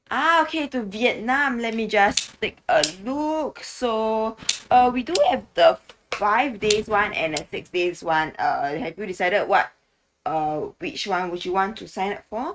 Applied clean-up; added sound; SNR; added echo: neural mask model RNNoise.